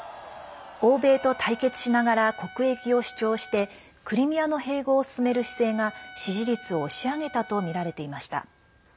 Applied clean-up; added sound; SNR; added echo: none; Trumpet; 19 dB; none.